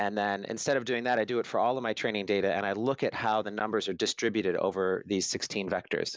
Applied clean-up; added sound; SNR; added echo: none; none; none; none.